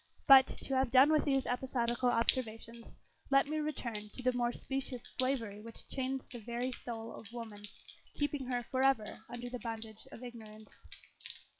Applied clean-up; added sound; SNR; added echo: classical method log-MMSE.